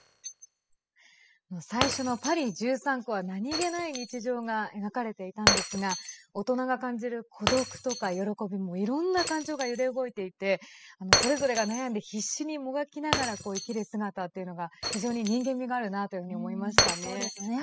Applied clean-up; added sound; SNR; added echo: classical method spectral subtraction.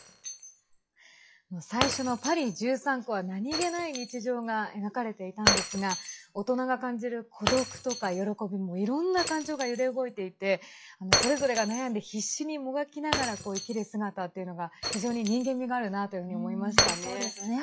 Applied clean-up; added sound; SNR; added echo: classical method log-MMSE.